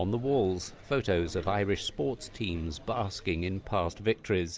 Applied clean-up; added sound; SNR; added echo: none; none; none; none.